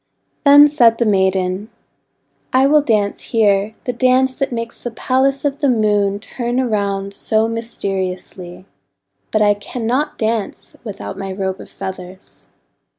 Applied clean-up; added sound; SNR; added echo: none; none; none; none.